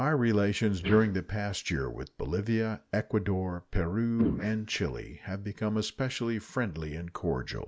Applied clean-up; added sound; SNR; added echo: neural mask model Resemble Enhance denoiser.